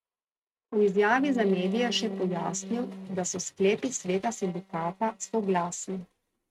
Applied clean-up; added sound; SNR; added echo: neural mask model RNNoise.